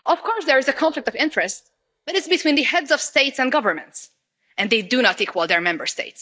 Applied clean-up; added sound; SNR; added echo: neural mask model DeepFilterNet 3.